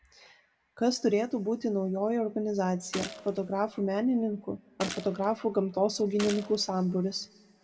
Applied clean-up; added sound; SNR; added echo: none; Gunshot, gunfire; 14 dB; reverberation time 1.8 s.